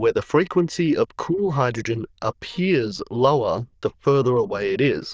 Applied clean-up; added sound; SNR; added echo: neural diffusion model UNIVERSE++.